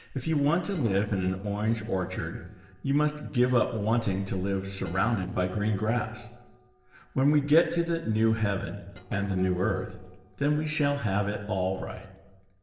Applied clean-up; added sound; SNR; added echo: neural separator model SepFormer DNS4.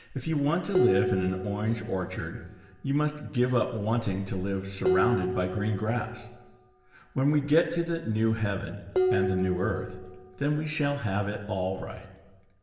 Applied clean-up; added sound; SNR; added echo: none; Dishes, pots, and pans; 5 dB; reverberation time 1.2 s.